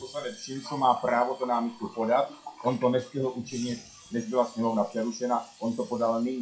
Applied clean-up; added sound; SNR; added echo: classical method WPE with log-MMSE.